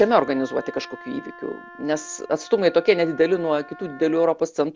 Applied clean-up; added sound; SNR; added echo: none; Wind instrument, woodwind instrument; 20 dB; none.